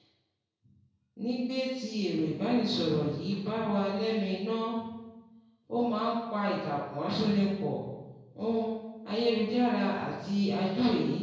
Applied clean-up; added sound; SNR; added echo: none; none; none; reverberation time 1.0 s.